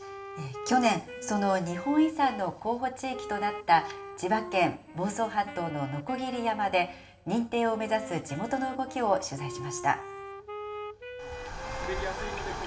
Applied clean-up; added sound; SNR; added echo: none; Wind instrument, woodwind instrument; 12 dB; reverberation time 0.9 s.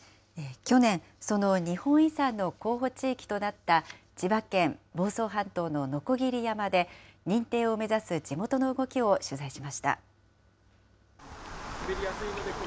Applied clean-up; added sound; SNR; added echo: none; none; none; none.